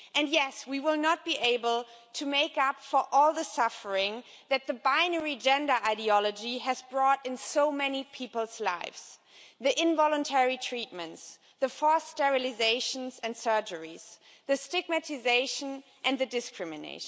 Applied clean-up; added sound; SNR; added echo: none; none; none; none.